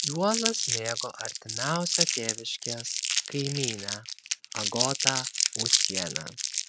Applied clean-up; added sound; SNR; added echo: none; Crumpling, crinkling; -3 dB; none.